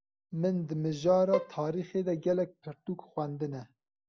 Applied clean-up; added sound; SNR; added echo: none; Bowed string instrument; 7 dB; none.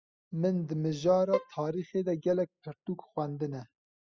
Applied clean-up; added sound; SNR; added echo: classical method spectral subtraction.